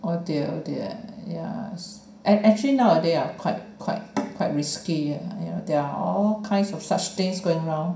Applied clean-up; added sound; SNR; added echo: none; none; none; reverberation time 0.5 s.